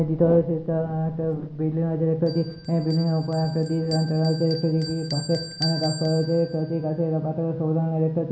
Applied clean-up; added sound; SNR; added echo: none; Bell; 16 dB; none.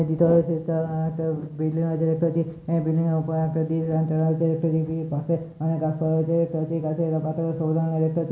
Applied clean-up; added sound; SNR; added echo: none; none; none; none.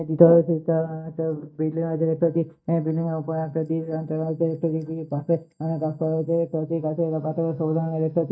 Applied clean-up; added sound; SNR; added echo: neural mask model DeepFilterNet 3.